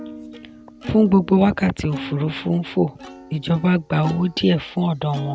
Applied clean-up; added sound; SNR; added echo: none; Plucked string instrument; 17 dB; none.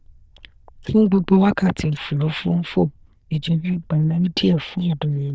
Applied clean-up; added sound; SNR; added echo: neural diffusion model UNIVERSE++.